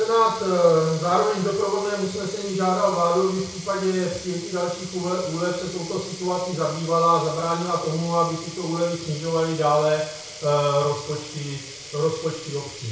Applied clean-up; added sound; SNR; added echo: none; Sink (filling or washing); 15 dB; reverberation time 0.6 s.